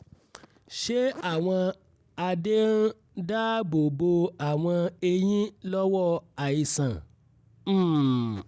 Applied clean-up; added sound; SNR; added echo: none; none; none; none.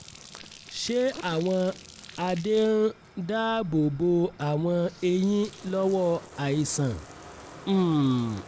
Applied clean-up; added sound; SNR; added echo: none; Bathtub (filling or washing); 20 dB; none.